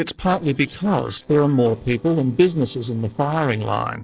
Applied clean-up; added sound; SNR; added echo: neural separator model SepFormer DNS4.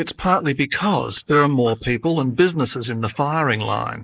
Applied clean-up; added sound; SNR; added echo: neural mask model Resemble Enhance denoiser.